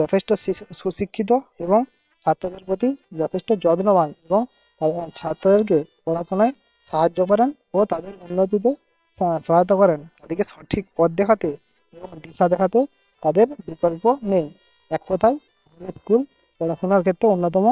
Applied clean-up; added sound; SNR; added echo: neural separator model SepFormer WHAM!.